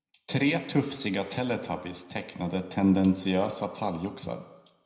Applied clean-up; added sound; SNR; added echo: none; none; none; reverberation time 0.8 s.